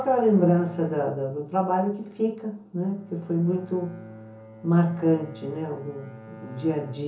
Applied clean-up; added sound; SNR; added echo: none; Bowed string instrument; 20 dB; reverberation time 0.6 s.